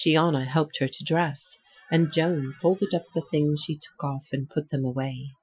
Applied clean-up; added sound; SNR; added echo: classical method Wiener filter.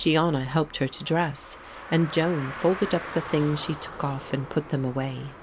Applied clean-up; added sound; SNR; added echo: none; Car; 13 dB; none.